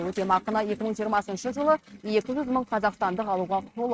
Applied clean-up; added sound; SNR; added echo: neural mask model RNNoise.